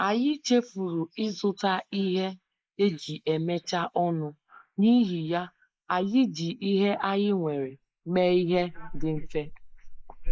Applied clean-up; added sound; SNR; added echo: neural mask model Resemble Enhance denoiser.